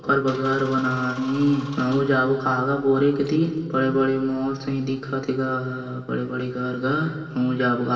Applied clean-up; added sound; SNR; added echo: none; none; none; reverberation time 2.3 s.